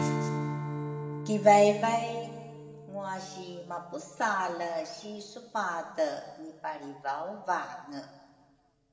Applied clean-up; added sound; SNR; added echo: none; Strum; 9 dB; reverberation time 1.5 s.